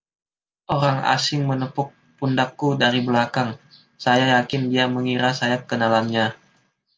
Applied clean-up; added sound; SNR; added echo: none; none; none; none.